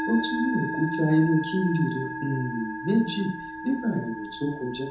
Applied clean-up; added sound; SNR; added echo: none; Musical instrument; 7 dB; reverberation time 0.5 s.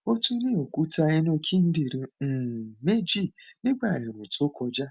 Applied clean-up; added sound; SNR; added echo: none; none; none; none.